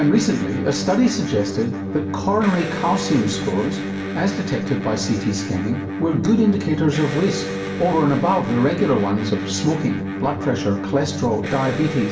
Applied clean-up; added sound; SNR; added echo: none; Electric guitar; 6 dB; reverberation time 0.8 s.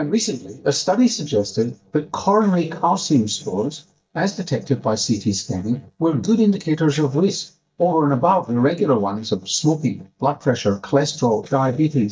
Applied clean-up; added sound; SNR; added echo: neural mask model DeepFilterNet 3.